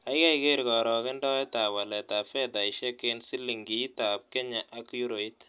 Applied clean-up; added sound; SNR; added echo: none; none; none; none.